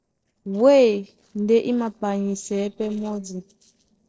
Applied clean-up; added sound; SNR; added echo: neural separator model SepFormer DNS4.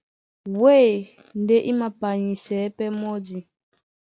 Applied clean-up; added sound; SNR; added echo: none; none; none; none.